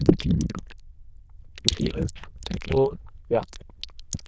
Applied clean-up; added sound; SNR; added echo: neural diffusion model UNIVERSE++.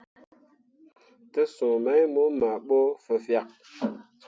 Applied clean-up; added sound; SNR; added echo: none; none; none; none.